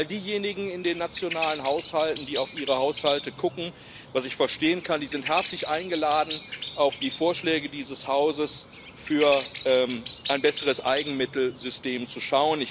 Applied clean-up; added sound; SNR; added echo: none; Bird vocalization, bird call, bird song; 4 dB; none.